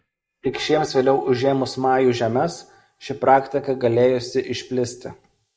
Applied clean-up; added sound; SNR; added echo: neural mask model Resemble Enhance denoiser.